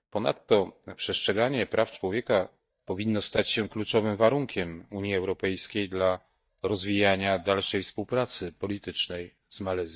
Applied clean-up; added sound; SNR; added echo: neural mask model DeepFilterNet 3.